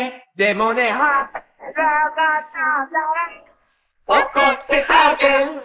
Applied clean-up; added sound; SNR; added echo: neural mask model Resemble Enhance denoiser.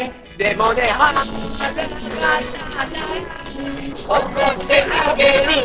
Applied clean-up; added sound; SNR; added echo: neural separator model SepFormer DNS4.